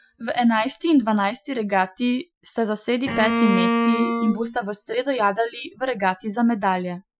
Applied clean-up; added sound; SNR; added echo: classical method Wiener filter.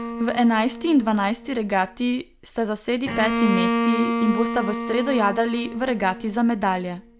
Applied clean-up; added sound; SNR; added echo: none; Bowed string instrument; 5 dB; none.